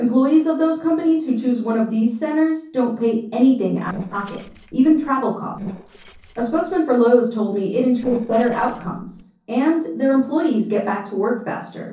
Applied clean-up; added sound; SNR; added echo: neural separator model SepFormer DNS4.